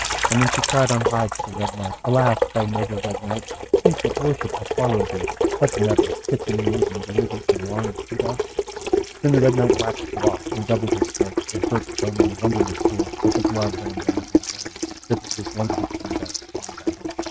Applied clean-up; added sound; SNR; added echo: neural mask model RNNoise.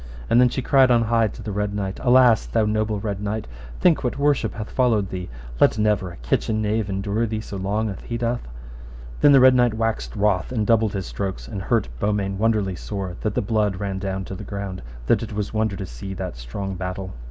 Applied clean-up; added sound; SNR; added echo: none; none; none; none.